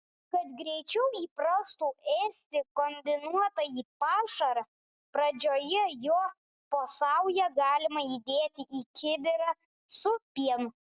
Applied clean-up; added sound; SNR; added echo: none; none; none; none.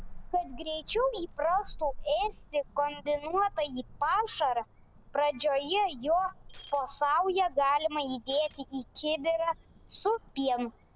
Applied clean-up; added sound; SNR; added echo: none; Cricket / Motor vehicle (road) + Shatter; 16 dB; none.